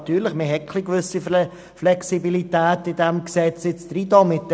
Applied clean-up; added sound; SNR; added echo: none; none; none; none.